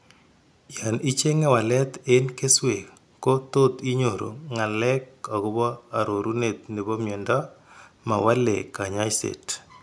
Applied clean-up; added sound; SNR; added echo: none; none; none; none.